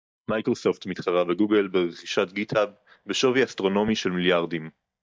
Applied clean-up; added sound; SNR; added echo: neural mask model DeepFilterNet 3.